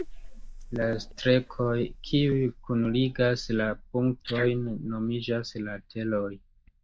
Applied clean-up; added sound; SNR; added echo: neural mask model DeepFilterNet 3.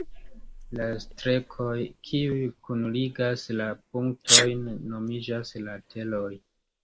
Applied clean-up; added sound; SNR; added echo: neural mask model Resemble Enhance denoiser.